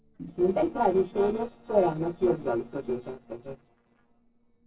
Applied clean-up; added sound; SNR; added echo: neural separator model SepFormer DNS4.